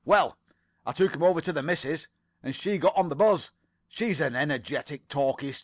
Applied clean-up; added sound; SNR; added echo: none; none; none; none.